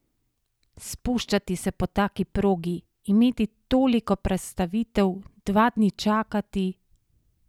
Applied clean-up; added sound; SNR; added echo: none; none; none; none.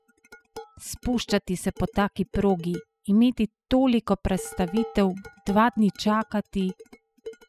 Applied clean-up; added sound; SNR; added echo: classical method spectral subtraction.